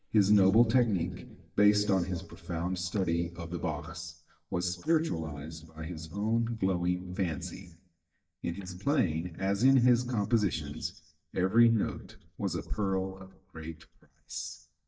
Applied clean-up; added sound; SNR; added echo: neural mask model DeepFilterNet 3.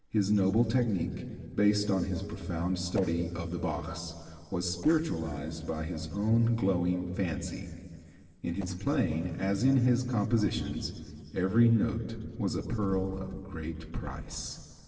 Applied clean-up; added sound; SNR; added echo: neural separator model SepFormer DNS4.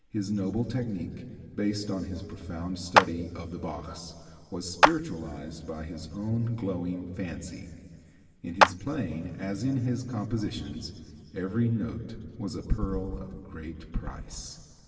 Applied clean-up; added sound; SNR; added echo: none; Clapping; -4 dB; reverberation time 2.3 s.